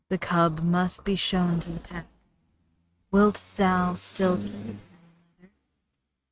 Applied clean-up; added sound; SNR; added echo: neural mask model RNNoise.